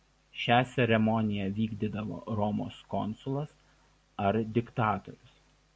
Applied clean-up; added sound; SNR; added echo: none; none; none; none.